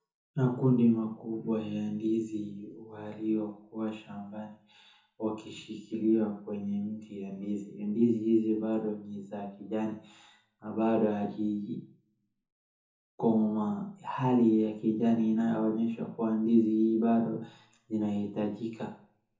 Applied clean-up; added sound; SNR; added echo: none; none; none; reverberation time 0.6 s.